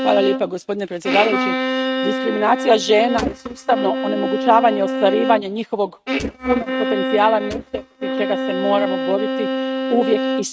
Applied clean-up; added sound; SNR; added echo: neural mask model RNNoise.